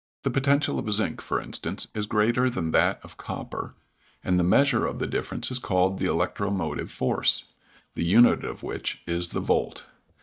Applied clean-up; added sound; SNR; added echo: neural mask model DeepFilterNet 3.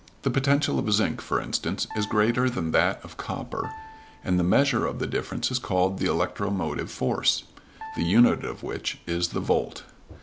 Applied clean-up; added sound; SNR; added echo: none; Piano; 18 dB; none.